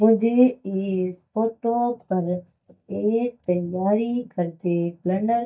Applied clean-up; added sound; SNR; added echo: neural mask model DeepFilterNet 3.